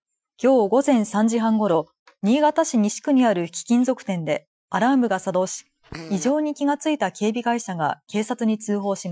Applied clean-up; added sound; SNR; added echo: classical method Wiener filter.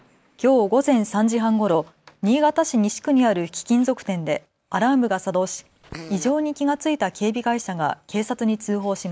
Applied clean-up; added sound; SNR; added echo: none; Fart; 19 dB; none.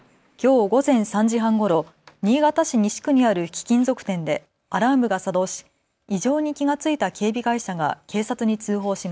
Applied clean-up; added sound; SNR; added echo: none; none; none; none.